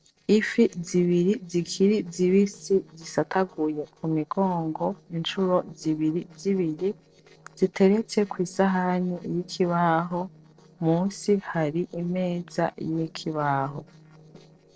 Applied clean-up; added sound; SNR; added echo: neural separator model SepFormer DNS4.